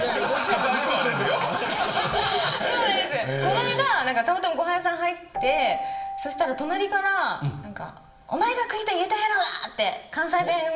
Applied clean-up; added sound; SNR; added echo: none; Keyboard (musical); 14 dB; reverberation time 0.8 s.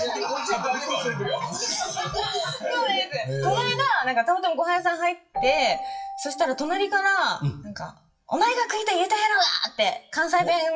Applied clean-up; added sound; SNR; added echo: classical method WPE with log-MMSE.